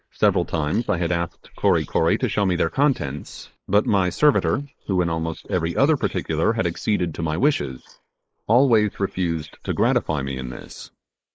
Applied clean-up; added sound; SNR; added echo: neural mask model Resemble Enhance denoiser.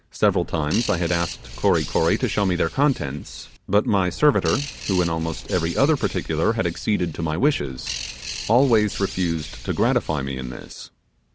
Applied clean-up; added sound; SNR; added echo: none; Bird; 12 dB; none.